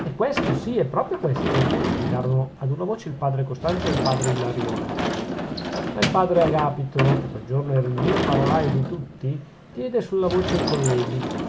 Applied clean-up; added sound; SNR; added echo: none; Sliding door / Slam; 3 dB; none.